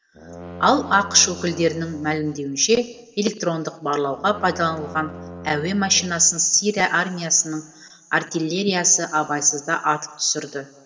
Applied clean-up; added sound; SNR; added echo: none; Brass instrument; 16 dB; reverberation time 2.1 s.